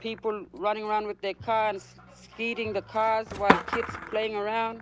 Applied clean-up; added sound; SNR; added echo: none; Skateboard; 4 dB; none.